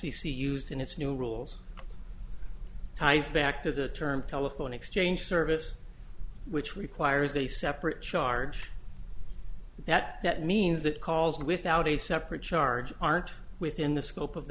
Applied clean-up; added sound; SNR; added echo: none; none; none; none.